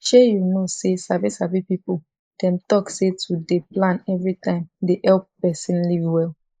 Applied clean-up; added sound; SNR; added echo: neural mask model Resemble Enhance denoiser.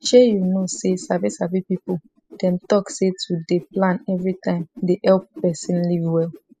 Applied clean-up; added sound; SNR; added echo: classical method spectral subtraction.